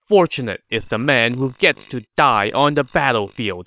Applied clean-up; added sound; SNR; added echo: neural separator model SepFormer WHAM!.